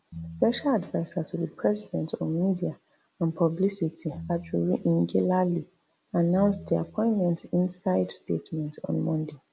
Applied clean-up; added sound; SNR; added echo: none; Piano; 19 dB; none.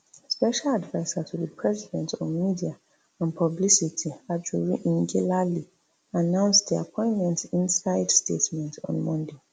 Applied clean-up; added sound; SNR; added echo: none; none; none; none.